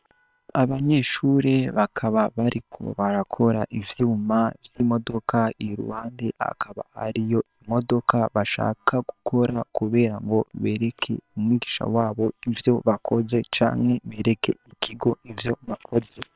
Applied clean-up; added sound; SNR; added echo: neural separator model SepFormer WHAM!.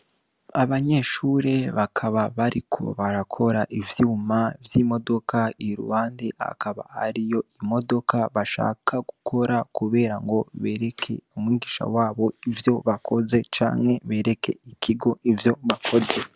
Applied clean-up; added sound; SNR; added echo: none; none; none; none.